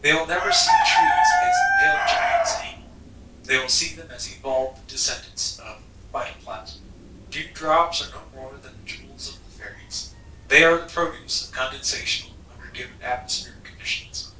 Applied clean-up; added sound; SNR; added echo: none; Chicken, rooster; 1 dB; reverberation time 0.3 s.